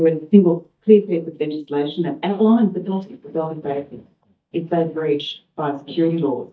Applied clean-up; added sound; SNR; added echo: neural mask model DeepFilterNet 3.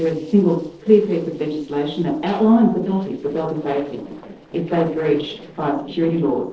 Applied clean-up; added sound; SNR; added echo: neural separator model SepFormer DNS4.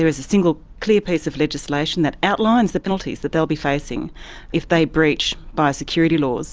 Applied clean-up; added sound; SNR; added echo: none; none; none; none.